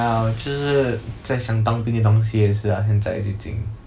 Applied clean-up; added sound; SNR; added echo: none; none; none; none.